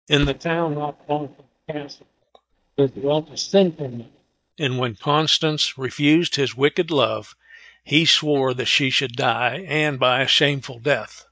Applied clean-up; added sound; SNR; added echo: neural mask model DeepFilterNet 3.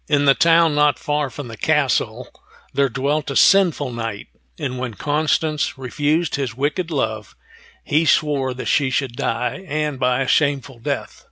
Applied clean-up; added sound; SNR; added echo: none; none; none; none.